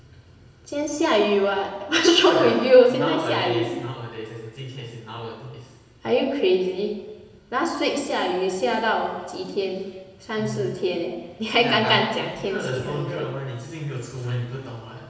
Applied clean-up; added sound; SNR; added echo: none; none; none; reverberation time 1.3 s.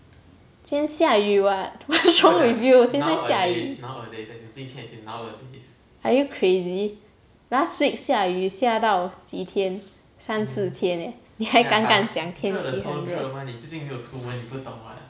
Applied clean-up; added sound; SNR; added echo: none; none; none; none.